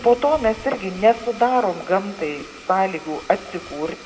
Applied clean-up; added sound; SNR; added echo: none; Domestic sounds, home sounds; 18 dB; reverberation time 1.1 s.